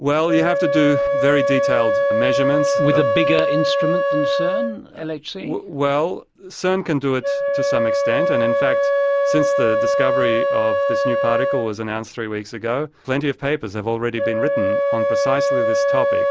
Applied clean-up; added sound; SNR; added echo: none; Wind instrument, woodwind instrument; -3 dB; none.